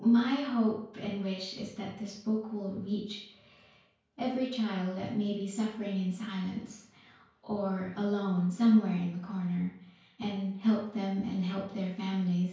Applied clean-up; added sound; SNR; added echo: none; none; none; reverberation time 0.5 s.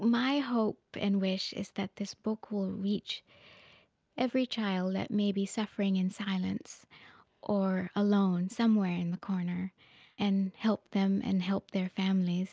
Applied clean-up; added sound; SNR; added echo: none; none; none; none.